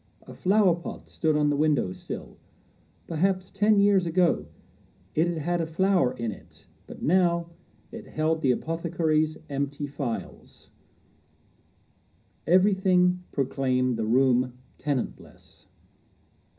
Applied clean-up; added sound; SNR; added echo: none; none; none; reverberation time 0.5 s.